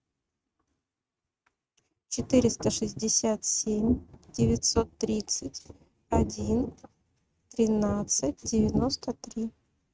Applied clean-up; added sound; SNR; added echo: neural mask model RNNoise.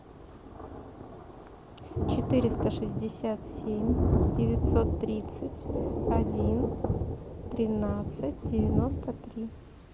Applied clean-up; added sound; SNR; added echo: none; Thunder; -2 dB; none.